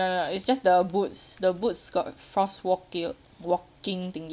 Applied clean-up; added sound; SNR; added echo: none; none; none; none.